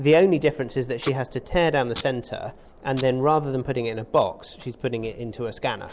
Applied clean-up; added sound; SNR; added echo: none; Packing tape, duct tape; 20 dB; none.